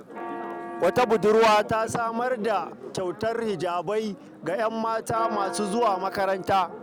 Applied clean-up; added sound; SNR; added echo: none; Church bell; 12 dB; none.